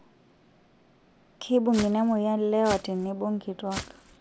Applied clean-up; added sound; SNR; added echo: none; Walk, footsteps; 11 dB; none.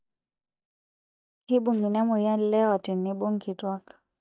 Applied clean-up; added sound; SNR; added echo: neural mask model DeepFilterNet 3.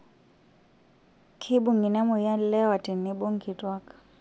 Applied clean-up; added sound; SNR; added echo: none; none; none; none.